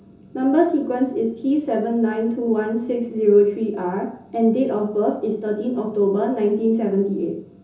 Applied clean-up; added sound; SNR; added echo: none; none; none; reverberation time 0.6 s.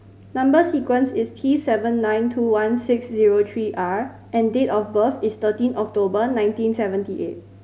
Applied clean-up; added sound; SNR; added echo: none; none; none; none.